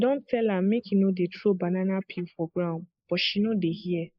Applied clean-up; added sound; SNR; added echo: neural mask model Resemble Enhance denoiser.